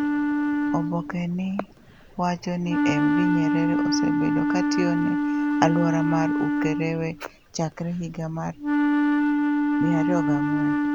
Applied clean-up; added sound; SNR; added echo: none; Wind instrument, woodwind instrument; -4 dB; none.